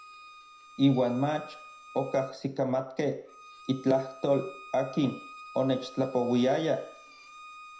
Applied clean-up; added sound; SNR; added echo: none; Bowed string instrument; 19 dB; reverberation time 0.5 s.